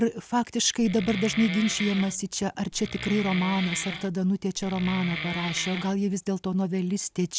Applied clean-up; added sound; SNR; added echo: none; Wood; 9 dB; none.